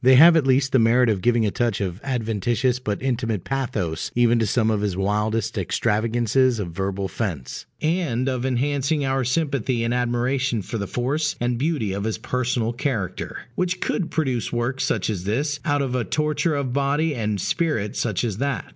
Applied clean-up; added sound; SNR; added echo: none; none; none; none.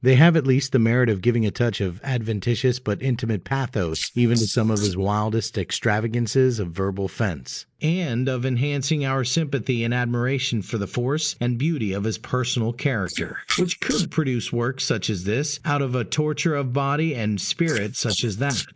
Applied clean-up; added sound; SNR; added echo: neural mask model Resemble Enhance denoiser.